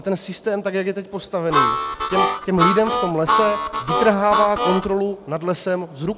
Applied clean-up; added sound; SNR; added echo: none; Harmonica; -1 dB; none.